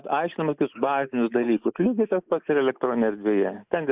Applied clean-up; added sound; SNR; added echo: neural mask model Resemble Enhance denoiser.